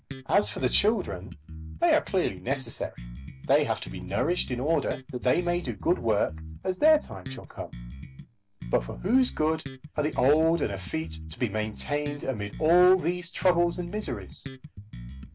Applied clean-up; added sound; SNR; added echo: none; Bass guitar; 12 dB; none.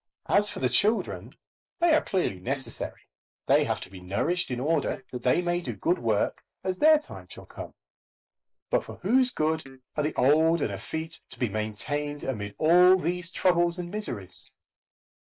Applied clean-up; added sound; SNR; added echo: neural mask model Resemble Enhance denoiser.